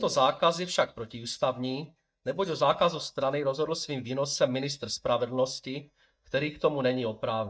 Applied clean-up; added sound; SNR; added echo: neural mask model DeepFilterNet 3.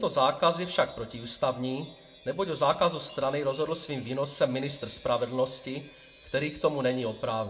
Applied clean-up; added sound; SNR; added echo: none; Wind chime; 13 dB; reverberation time 0.3 s.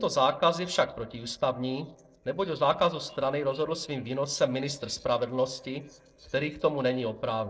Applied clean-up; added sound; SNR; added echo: neural separator model SepFormer DNS4.